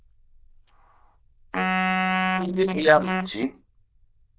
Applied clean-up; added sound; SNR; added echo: neural diffusion model UNIVERSE++.